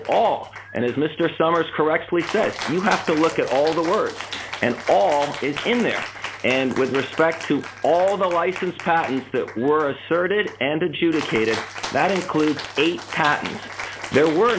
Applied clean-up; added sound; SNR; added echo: none; Cheering; 12 dB; none.